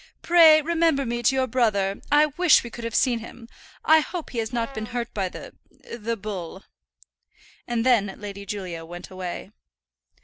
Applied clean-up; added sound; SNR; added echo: neural separator model SepFormer DNS4.